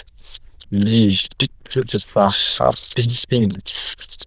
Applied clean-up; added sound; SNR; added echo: neural diffusion model UNIVERSE++.